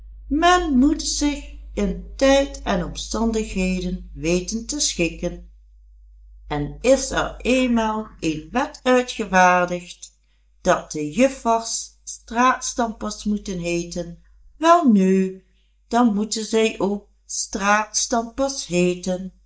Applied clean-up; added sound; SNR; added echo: neural mask model DeepFilterNet 3.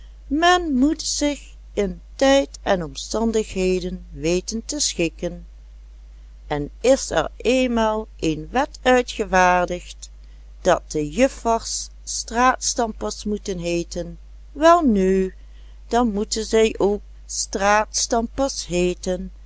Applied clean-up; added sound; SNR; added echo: none; none; none; none.